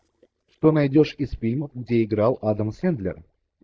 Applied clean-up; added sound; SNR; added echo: neural mask model DeepFilterNet 3.